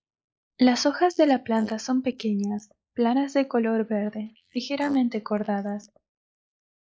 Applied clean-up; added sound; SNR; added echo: neural mask model Resemble Enhance denoiser.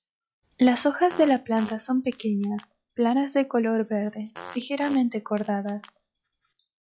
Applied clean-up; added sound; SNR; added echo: classical method log-MMSE.